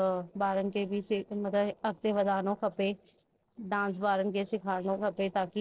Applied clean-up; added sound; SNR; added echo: neural separator model SepFormer DNS4.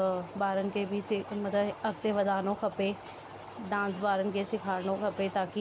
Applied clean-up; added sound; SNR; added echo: none; none; none; none.